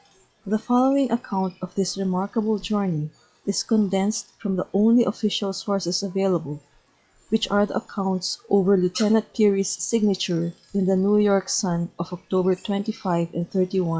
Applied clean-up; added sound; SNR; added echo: classical method log-MMSE.